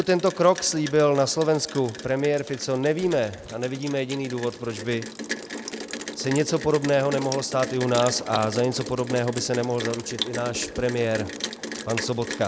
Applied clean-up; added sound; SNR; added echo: none; Rain; 11 dB; none.